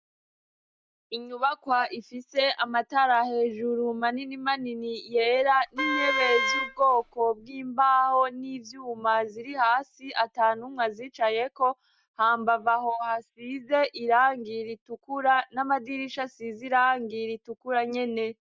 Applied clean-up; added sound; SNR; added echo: none; Wind instrument, woodwind instrument; 3 dB; none.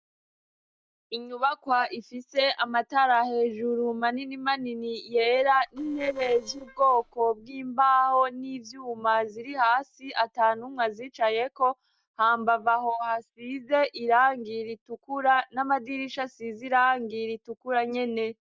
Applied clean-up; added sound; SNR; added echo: neural separator model SepFormer DNS4.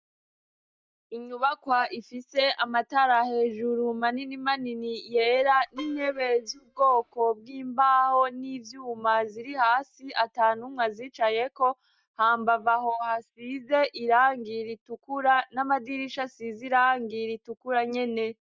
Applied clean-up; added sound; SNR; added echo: neural mask model DeepFilterNet 3.